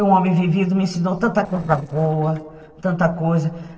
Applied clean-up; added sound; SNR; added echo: neural separator model SepFormer DNS4.